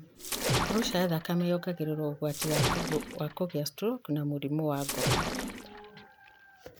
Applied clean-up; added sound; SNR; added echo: none; Splash, splatter; 2 dB; none.